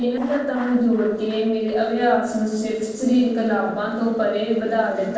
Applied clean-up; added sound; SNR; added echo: neural separator model SepFormer DNS4.